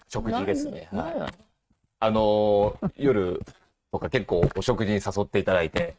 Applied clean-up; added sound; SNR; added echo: neural mask model RNNoise.